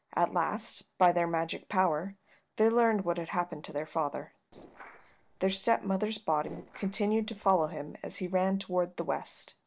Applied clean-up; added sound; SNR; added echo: neural separator model SepFormer DNS4.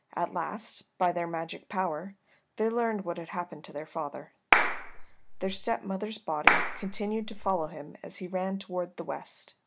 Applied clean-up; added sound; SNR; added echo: none; Clapping; -5 dB; none.